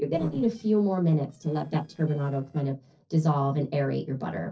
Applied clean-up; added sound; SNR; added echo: neural separator model SepFormer DNS4.